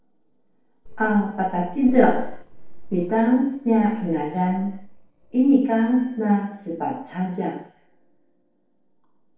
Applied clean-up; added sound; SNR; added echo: neural separator model SepFormer DNS4.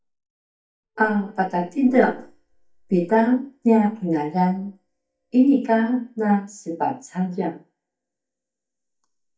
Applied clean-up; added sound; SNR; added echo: neural mask model DeepFilterNet 3.